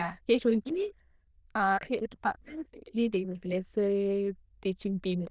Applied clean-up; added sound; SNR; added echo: neural diffusion model UNIVERSE++.